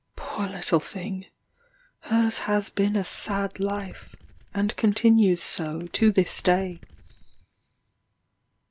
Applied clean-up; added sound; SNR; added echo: none; Crumpling, crinkling; 19 dB; none.